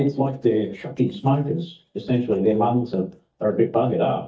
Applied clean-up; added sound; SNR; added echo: neural mask model DeepFilterNet 3.